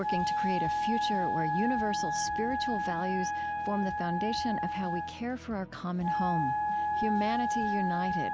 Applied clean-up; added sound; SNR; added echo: none; Wind instrument, woodwind instrument; -2 dB; none.